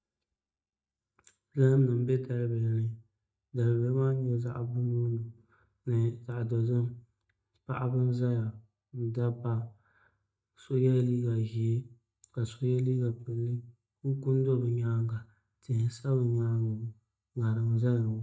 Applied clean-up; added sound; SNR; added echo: neural mask model DeepFilterNet 3.